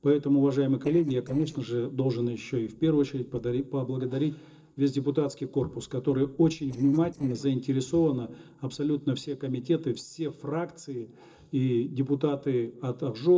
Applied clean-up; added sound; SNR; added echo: neural separator model SepFormer DNS4.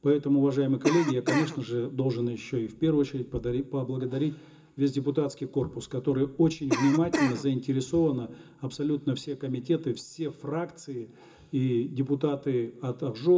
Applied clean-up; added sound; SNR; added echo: none; Cough; 3 dB; reverberation time 0.2 s.